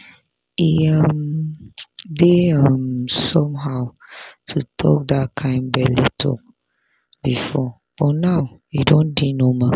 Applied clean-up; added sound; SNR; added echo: none; none; none; none.